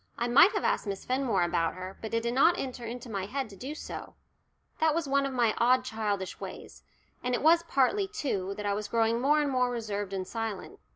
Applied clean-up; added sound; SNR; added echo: none; none; none; none.